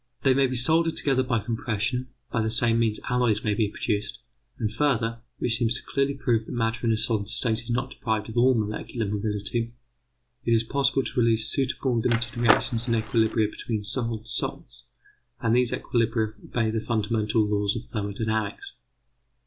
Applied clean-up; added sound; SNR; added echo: none; Skateboard; 3 dB; none.